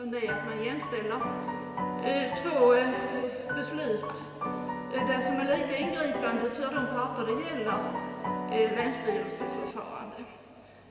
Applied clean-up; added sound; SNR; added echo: none; Piano; 5 dB; reverberation time 2.8 s.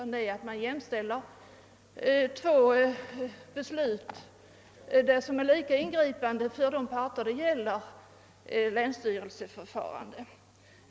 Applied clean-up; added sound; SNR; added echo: none; none; none; none.